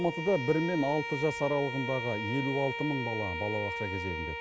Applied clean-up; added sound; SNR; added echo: none; Bowed string instrument; 5 dB; none.